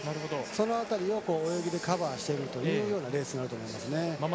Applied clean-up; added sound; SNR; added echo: none; Telephone; 19 dB; none.